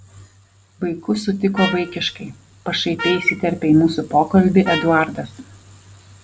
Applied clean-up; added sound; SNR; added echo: none; Trumpet; 11 dB; none.